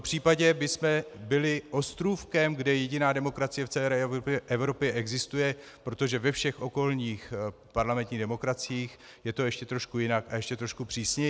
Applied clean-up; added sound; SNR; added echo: none; none; none; none.